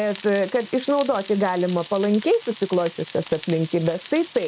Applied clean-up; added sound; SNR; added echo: none; Frying (food); 19 dB; none.